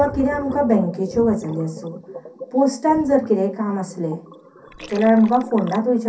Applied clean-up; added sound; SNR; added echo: none; Gurgling; 16 dB; reverberation time 0.3 s.